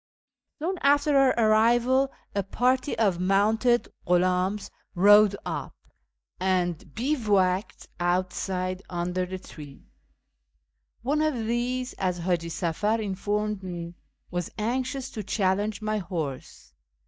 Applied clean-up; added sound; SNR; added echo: neural mask model DeepFilterNet 3.